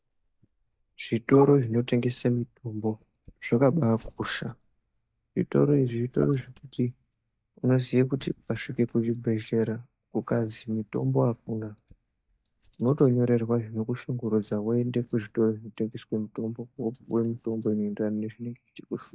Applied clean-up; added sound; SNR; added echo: neural mask model DeepFilterNet 3.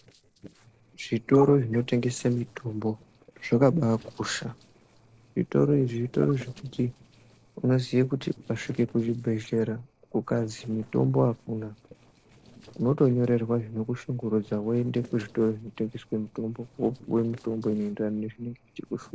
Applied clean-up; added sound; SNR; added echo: neural separator model SepFormer DNS4.